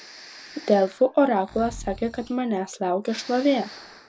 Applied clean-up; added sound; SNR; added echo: none; Breathing; 19 dB; none.